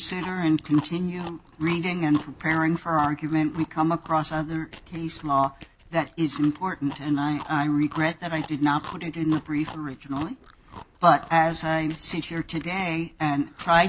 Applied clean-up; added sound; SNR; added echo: none; Chewing, mastication; 18 dB; none.